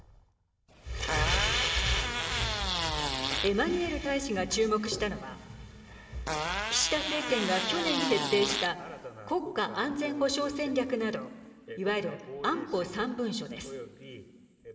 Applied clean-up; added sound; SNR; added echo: none; Fart; 2 dB; reverberation time 2.6 s.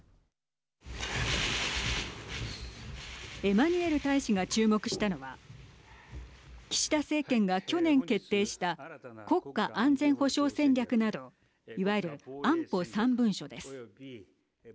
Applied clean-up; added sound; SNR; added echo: none; none; none; none.